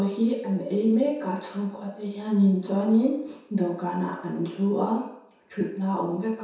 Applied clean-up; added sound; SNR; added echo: none; none; none; reverberation time 0.7 s.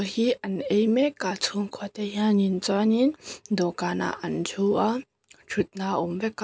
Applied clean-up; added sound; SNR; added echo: none; none; none; none.